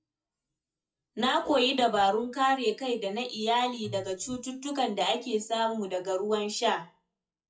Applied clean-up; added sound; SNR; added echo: classical method WPE with log-MMSE.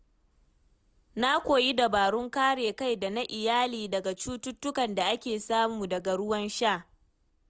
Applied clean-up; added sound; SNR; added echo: none; none; none; none.